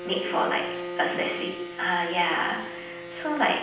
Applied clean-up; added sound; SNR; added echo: none; Bowed string instrument; 8 dB; reverberation time 0.9 s.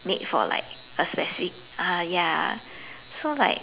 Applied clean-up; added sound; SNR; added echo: none; none; none; none.